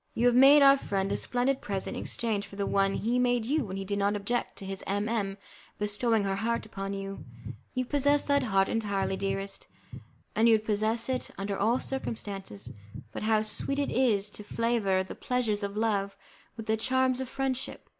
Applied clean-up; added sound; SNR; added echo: none; Bass guitar; 13 dB; none.